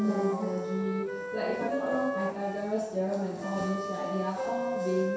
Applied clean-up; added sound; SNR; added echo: none; Wind instrument, woodwind instrument; 4 dB; reverberation time 0.7 s.